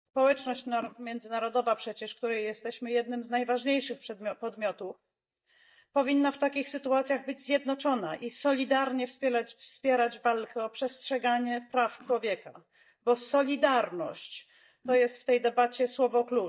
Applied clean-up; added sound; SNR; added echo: neural mask model DeepFilterNet 3.